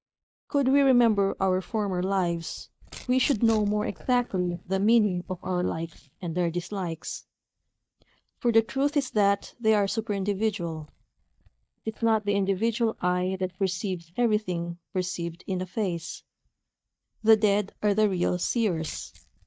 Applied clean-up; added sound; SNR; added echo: neural mask model DeepFilterNet 3.